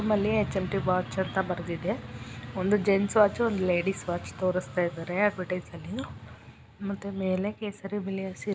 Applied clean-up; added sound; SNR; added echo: none; none; none; none.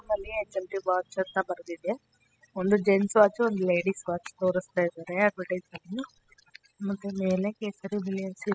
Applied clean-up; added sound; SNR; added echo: classical method spectral subtraction.